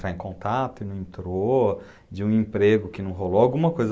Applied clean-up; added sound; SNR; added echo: none; none; none; none.